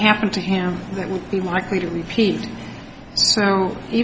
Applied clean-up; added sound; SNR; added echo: none; none; none; none.